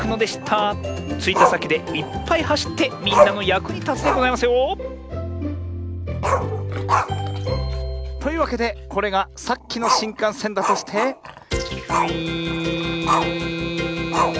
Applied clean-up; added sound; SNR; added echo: none; Growling; 3 dB; none.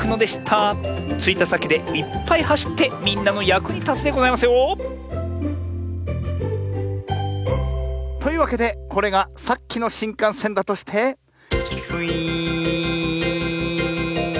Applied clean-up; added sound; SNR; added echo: none; none; none; none.